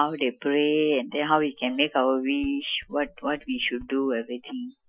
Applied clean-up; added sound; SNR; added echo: classical method Wiener filter.